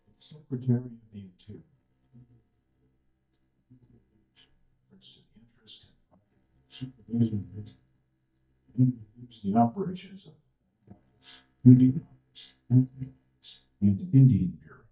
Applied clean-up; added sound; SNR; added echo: neural mask model DeepFilterNet 3.